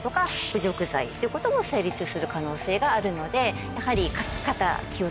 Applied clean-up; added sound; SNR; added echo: none; Fart; 17 dB; none.